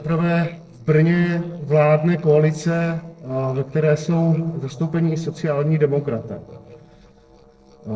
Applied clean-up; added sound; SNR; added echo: neural separator model SepFormer DNS4.